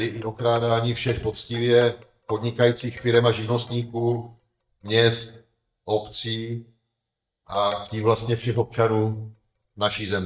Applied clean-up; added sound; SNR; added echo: neural mask model DeepFilterNet 3.